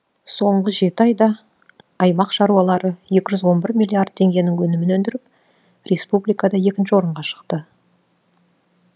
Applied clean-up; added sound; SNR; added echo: none; none; none; none.